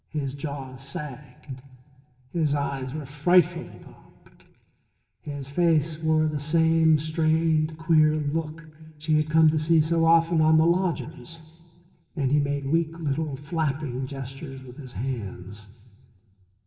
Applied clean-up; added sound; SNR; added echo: none; none; none; reverberation time 2.4 s.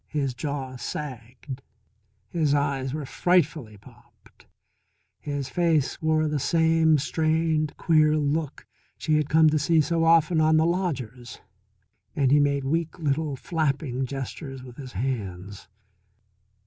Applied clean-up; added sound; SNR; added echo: none; none; none; none.